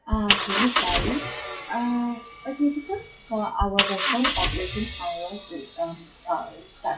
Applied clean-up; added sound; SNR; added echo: classical method WPE with log-MMSE.